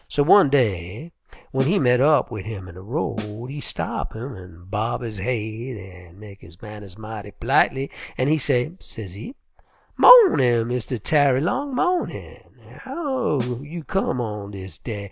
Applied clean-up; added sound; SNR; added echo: none; Snare drum; 11 dB; none.